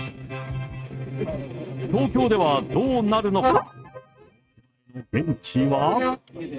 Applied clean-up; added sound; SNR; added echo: neural mask model RNNoise.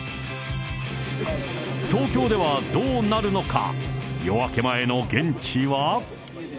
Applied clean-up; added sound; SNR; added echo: none; none; none; none.